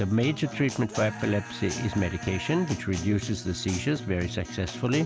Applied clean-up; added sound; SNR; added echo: none; Guitar; 10 dB; none.